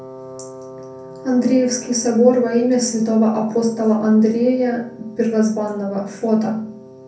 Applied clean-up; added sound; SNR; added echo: none; Wind instrument, woodwind instrument; 19 dB; reverberation time 0.5 s.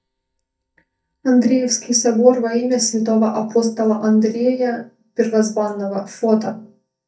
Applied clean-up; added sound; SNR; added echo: neural mask model DeepFilterNet 3.